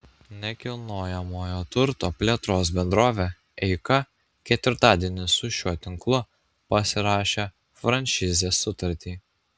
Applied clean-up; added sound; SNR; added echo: none; none; none; none.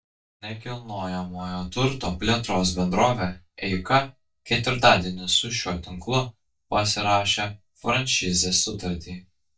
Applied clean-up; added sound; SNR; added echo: neural mask model DeepFilterNet 3.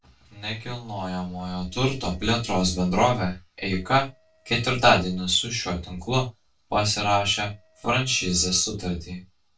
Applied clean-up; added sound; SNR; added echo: neural separator model SepFormer DNS4.